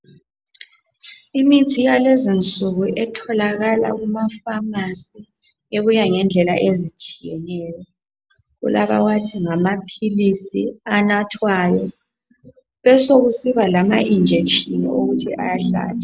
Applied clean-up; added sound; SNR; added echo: none; none; none; none.